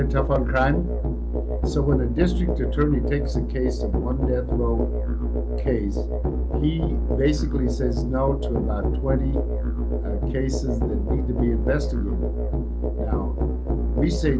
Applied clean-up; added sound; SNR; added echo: none; Musical instrument; -3 dB; none.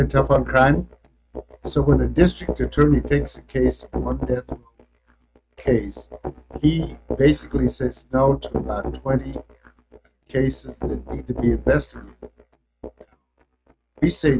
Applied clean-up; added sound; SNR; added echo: neural mask model RNNoise.